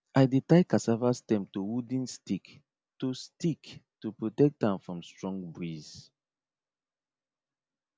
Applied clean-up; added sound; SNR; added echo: none; none; none; none.